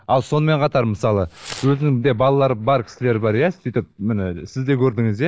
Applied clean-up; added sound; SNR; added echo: neural mask model DeepFilterNet 3.